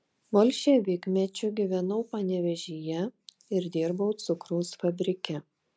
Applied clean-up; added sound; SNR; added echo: none; none; none; none.